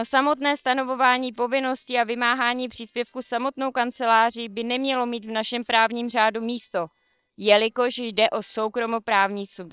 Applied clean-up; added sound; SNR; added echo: neural separator model SepFormer WHAM!.